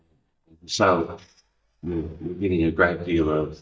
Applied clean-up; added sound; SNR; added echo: neural mask model DeepFilterNet 3.